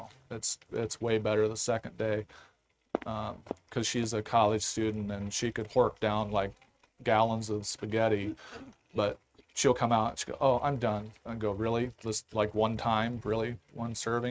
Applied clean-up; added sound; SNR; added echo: neural mask model RNNoise.